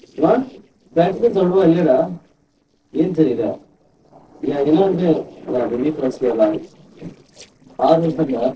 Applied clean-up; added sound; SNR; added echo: neural separator model SepFormer DNS4.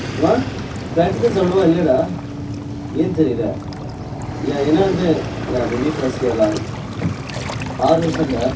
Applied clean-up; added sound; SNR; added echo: none; Waves, surf; 6 dB; reverberation time 0.3 s.